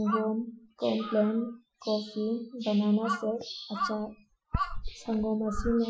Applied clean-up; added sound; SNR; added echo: classical method Wiener filter.